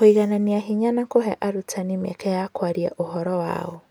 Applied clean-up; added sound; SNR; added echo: none; none; none; none.